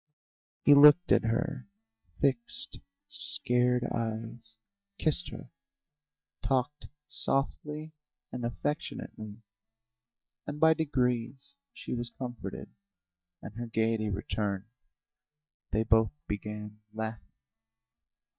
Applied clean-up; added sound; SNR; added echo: neural mask model DeepFilterNet 3.